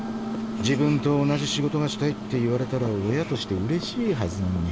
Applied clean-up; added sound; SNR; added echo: none; Microwave oven; 8 dB; none.